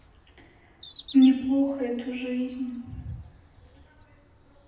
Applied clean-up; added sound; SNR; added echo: none; Bird vocalization, bird call, bird song; 16 dB; reverberation time 0.9 s.